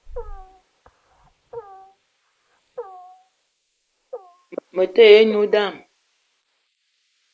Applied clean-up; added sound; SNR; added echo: neural mask model Resemble Enhance denoiser.